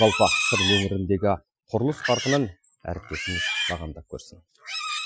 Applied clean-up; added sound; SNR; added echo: classical method Wiener filter.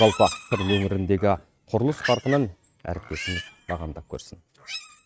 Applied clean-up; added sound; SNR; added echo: neural mask model RNNoise.